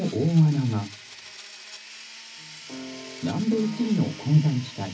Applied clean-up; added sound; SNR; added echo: none; Domestic sounds, home sounds; 17 dB; reverberation time 0.4 s.